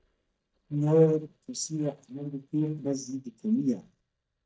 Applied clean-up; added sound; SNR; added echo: neural mask model DeepFilterNet 3.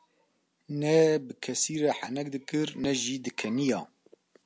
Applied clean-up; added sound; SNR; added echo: none; none; none; none.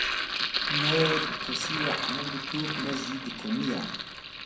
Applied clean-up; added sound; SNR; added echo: none; Sink (filling or washing); -2 dB; reverberation time 0.6 s.